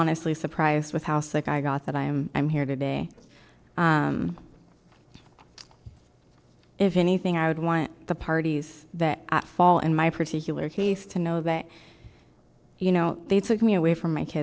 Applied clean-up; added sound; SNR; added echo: neural separator model SepFormer DNS4.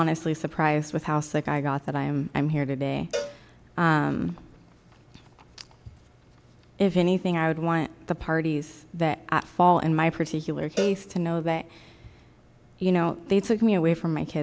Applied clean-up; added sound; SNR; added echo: none; Cowbell; 13 dB; none.